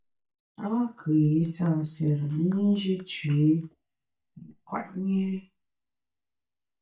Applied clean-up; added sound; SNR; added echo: neural mask model DeepFilterNet 3.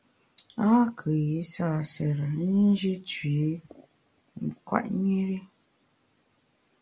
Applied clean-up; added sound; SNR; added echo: none; none; none; none.